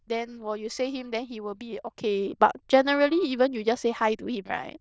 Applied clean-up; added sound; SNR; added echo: neural diffusion model UNIVERSE++.